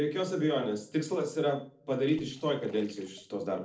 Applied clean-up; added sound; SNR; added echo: neural separator model SepFormer DNS4.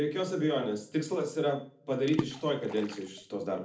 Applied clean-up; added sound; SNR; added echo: none; Water / Splash, splatter; 9 dB; reverberation time 0.4 s.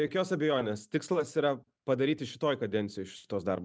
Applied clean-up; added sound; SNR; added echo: none; none; none; none.